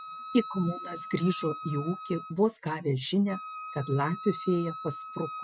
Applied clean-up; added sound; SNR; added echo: none; Wind instrument, woodwind instrument; 11 dB; none.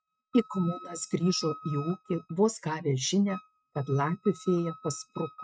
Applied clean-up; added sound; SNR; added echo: neural mask model RNNoise.